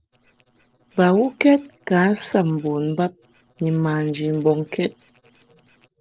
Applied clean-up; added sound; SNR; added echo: neural separator model SepFormer DNS4.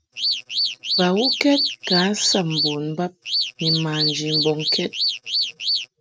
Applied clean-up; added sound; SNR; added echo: neural mask model RNNoise.